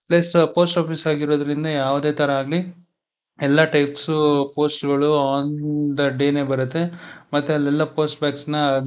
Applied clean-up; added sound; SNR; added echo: neural mask model Resemble Enhance denoiser.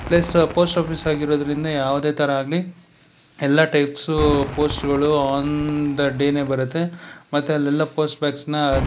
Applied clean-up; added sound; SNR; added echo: none; Cheering / Fireworks; 13 dB; none.